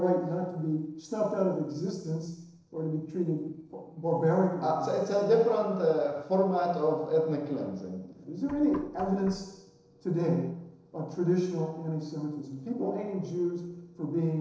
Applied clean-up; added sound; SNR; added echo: neural separator model SepFormer DNS4.